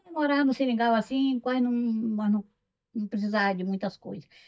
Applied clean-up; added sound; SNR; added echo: neural mask model DeepFilterNet 3.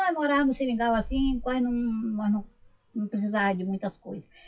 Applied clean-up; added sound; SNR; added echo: classical method WPE with log-MMSE.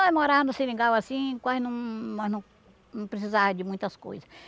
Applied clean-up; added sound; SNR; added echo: none; none; none; none.